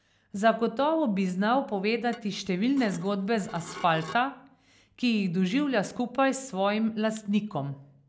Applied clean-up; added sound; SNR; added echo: none; Dishes, pots, and pans / Glass; 19 dB; none.